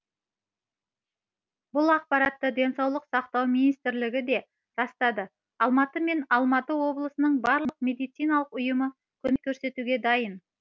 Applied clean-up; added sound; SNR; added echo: none; none; none; none.